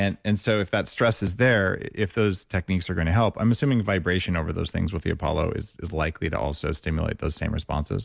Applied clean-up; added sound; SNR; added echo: none; none; none; none.